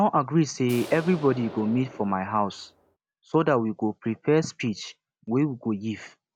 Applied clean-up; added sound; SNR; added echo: none; Explosion; 16 dB; none.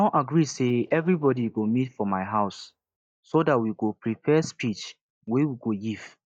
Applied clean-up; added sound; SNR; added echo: neural mask model DeepFilterNet 3.